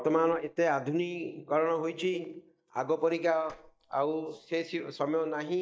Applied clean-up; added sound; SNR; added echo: neural mask model DeepFilterNet 3.